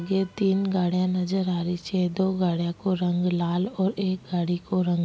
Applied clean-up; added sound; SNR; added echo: none; none; none; none.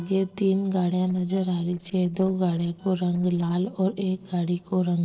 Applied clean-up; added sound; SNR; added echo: neural separator model SepFormer DNS4.